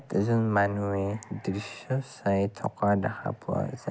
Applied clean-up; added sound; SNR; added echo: none; none; none; none.